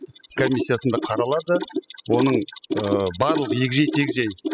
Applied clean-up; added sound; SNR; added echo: classical method spectral subtraction.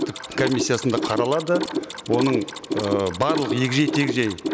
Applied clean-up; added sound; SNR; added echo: none; Mechanisms; 4 dB; none.